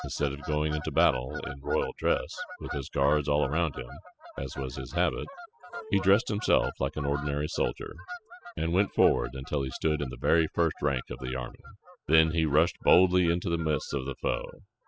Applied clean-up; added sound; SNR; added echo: classical method spectral subtraction.